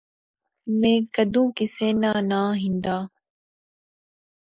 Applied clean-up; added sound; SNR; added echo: neural mask model Resemble Enhance denoiser.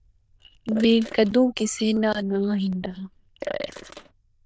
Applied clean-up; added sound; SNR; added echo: neural diffusion model UNIVERSE++.